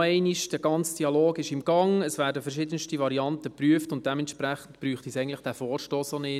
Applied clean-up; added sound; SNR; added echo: none; none; none; none.